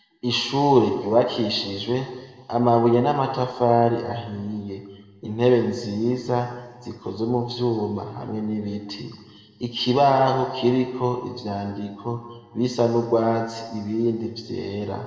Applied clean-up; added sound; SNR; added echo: none; none; none; reverberation time 1.5 s.